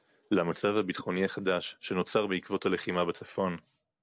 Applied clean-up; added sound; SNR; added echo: none; none; none; none.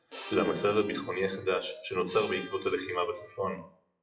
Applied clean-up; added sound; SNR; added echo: classical method WPE with log-MMSE.